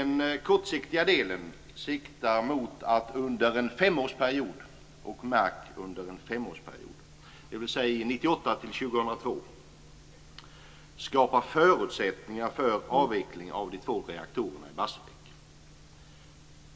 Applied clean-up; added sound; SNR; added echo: none; Brass instrument; 13 dB; reverberation time 1.6 s.